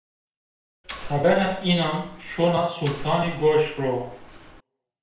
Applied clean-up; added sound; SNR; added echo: none; Mechanisms; 13 dB; reverberation time 0.5 s.